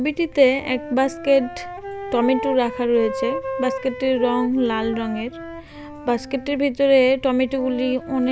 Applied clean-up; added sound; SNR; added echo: none; Wind instrument, woodwind instrument; 11 dB; none.